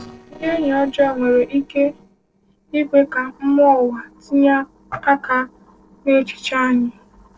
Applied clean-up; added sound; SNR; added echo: neural separator model SepFormer DNS4.